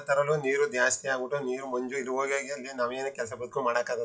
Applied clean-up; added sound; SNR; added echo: classical method WPE with log-MMSE.